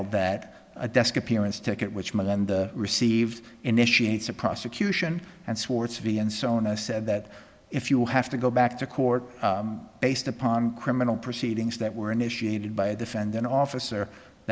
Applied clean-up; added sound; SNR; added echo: none; none; none; none.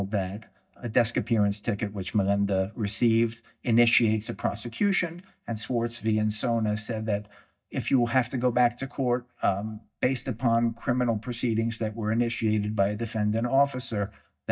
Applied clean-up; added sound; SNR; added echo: neural mask model DeepFilterNet 3.